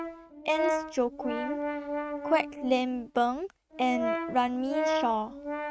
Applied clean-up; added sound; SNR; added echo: neural mask model RNNoise.